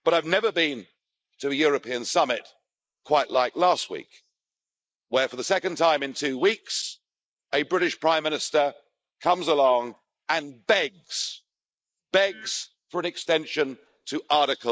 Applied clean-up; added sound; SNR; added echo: neural mask model Resemble Enhance denoiser.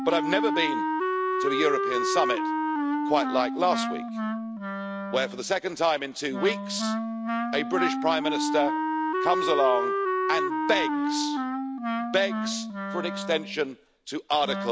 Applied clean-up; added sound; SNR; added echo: none; Wind instrument, woodwind instrument; 0 dB; none.